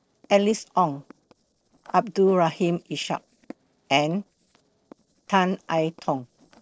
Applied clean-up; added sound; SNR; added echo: neural separator model SepFormer DNS4.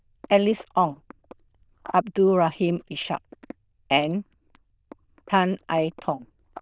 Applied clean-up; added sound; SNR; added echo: neural diffusion model UNIVERSE++.